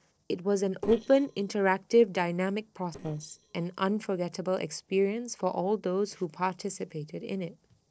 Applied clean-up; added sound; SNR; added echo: neural separator model SepFormer DNS4.